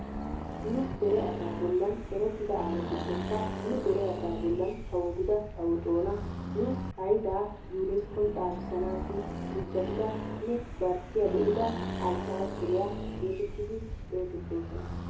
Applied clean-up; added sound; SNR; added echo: none; Accelerating, revving, vroom; 5 dB; reverberation time 0.6 s.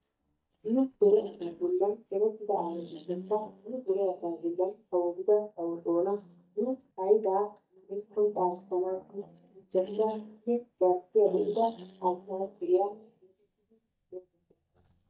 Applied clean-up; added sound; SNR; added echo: neural mask model DeepFilterNet 3.